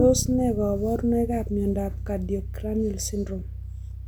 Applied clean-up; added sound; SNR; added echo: none; Bass guitar; 6 dB; none.